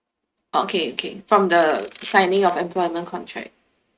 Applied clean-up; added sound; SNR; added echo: neural mask model RNNoise.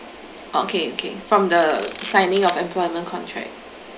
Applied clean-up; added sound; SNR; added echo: none; Camera; 14 dB; none.